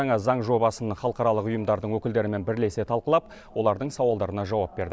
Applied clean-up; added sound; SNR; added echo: none; none; none; none.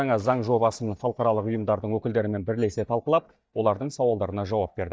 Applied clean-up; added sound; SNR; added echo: neural mask model DeepFilterNet 3.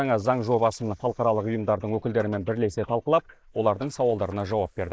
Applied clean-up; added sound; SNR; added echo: neural mask model Resemble Enhance denoiser.